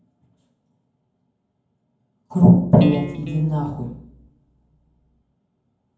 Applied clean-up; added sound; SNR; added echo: none; Electric guitar; 11 dB; reverberation time 0.9 s.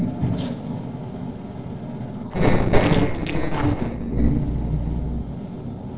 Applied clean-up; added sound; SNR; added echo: neural separator model SepFormer DNS4.